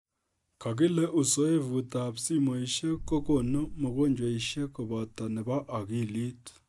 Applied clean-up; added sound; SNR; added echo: neural mask model DeepFilterNet 3.